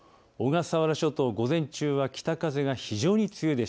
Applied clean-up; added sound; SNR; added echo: none; none; none; none.